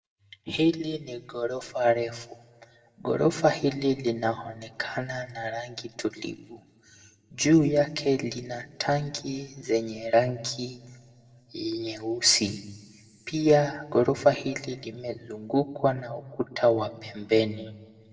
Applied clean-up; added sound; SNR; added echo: none; none; none; reverberation time 1.0 s.